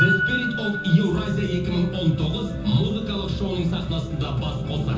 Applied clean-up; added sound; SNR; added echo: none; Piano; 8 dB; reverberation time 0.6 s.